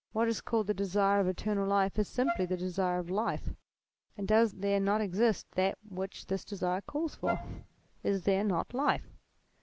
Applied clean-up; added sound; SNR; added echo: none; Wind instrument, woodwind instrument; 7 dB; none.